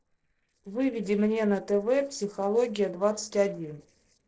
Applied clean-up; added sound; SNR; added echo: neural separator model SepFormer DNS4.